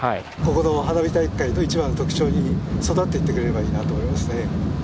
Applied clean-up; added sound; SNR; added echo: none; none; none; none.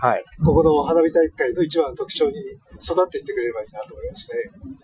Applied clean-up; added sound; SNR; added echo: classical method Wiener filter.